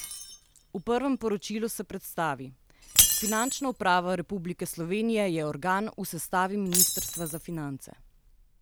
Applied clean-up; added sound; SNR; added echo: none; Shatter; 2 dB; none.